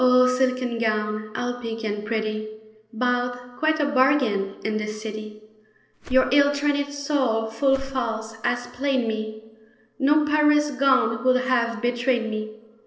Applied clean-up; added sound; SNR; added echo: neural separator model SepFormer DNS4.